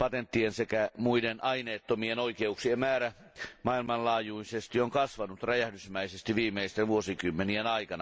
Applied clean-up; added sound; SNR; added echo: none; none; none; none.